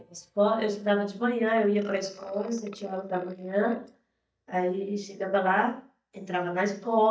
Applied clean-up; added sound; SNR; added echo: neural mask model DeepFilterNet 3.